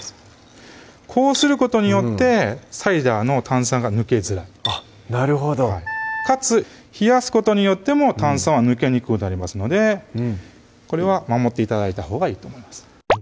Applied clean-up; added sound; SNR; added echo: none; Wind instrument, woodwind instrument; 9 dB; none.